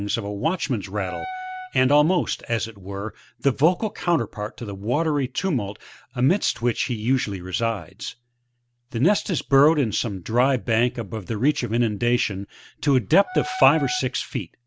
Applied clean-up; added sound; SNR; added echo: none; Wind instrument, woodwind instrument; 11 dB; none.